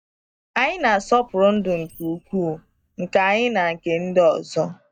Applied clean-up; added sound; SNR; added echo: neural mask model DeepFilterNet 3.